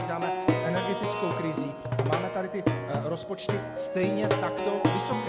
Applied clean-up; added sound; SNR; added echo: none; Plucked string instrument; -4 dB; none.